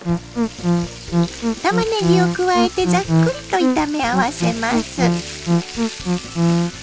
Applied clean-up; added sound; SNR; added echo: none; Musical instrument; -2 dB; none.